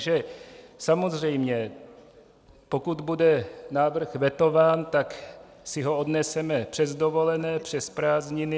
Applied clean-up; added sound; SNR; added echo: none; none; none; none.